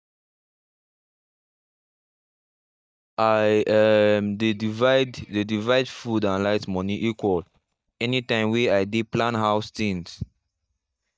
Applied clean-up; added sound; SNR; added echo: neural mask model DeepFilterNet 3.